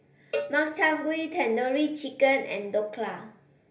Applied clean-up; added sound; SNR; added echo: none; Cowbell; 11 dB; reverberation time 0.3 s.